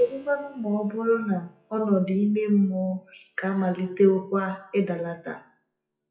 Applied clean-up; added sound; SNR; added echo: classical method WPE with log-MMSE.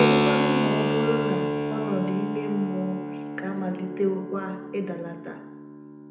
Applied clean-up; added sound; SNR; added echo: none; Keyboard (musical); -3 dB; reverberation time 0.8 s.